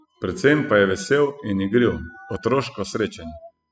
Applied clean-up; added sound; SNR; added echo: classical method spectral subtraction.